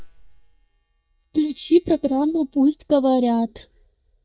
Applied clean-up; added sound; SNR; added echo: neural mask model DeepFilterNet 3.